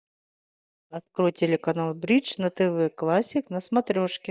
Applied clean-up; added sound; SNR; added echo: neural mask model DeepFilterNet 3.